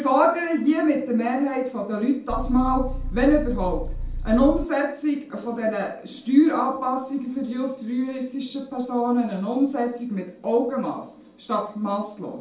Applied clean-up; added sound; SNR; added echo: none; Idling / Car; 4 dB; reverberation time 0.4 s.